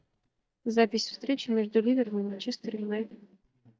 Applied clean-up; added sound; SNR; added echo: neural mask model DeepFilterNet 3.